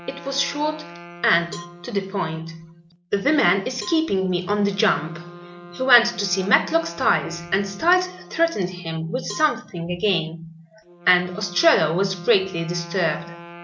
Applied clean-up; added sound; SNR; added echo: none; Cowbell + Wind instrument, woodwind instrument; 18 dB; none.